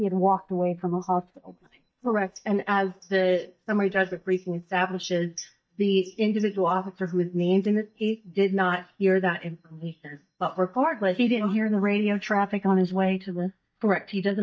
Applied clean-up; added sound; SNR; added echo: neural mask model DeepFilterNet 3.